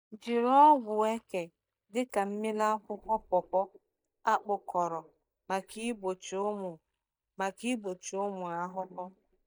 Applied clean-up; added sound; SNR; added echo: neural mask model DeepFilterNet 3.